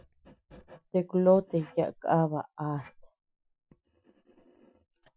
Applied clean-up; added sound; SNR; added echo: classical method Wiener filter.